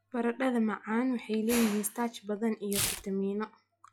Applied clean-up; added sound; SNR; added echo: classical method log-MMSE.